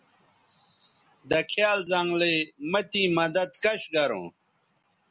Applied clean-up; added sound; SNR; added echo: none; none; none; none.